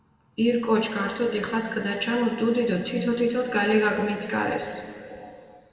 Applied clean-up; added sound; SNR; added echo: none; none; none; reverberation time 2.6 s.